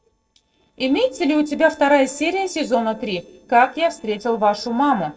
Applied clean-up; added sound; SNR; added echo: neural separator model SepFormer DNS4.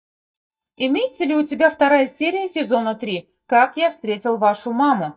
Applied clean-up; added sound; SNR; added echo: neural mask model DeepFilterNet 3.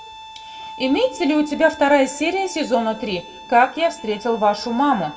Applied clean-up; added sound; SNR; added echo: none; Bowed string instrument; 18 dB; reverberation time 1.8 s.